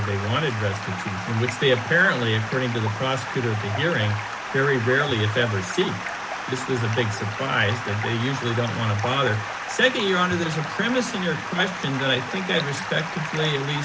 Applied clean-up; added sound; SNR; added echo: none; Stream; 7 dB; none.